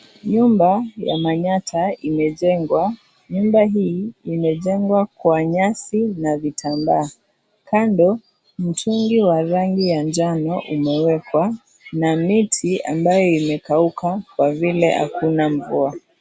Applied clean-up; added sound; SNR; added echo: none; none; none; none.